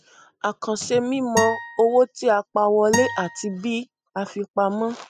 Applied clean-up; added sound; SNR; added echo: classical method spectral subtraction.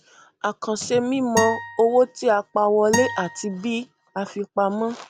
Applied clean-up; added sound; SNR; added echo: none; Acoustic guitar; 9 dB; none.